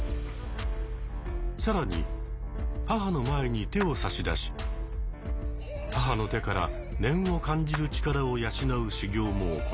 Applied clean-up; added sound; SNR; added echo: none; Clapping; 17 dB; none.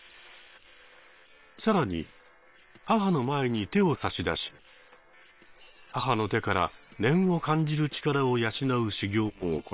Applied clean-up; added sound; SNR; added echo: neural separator model SepFormer WHAM!.